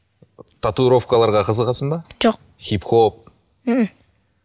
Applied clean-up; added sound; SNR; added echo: none; none; none; none.